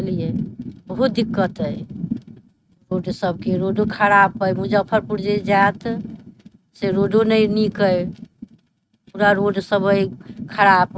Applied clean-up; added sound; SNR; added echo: neural mask model RNNoise.